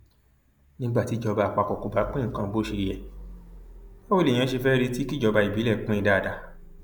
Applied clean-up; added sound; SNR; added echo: none; Idling / Engine starting / Motor vehicle (road); 17 dB; none.